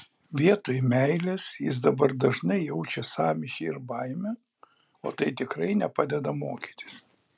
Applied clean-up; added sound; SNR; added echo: none; none; none; none.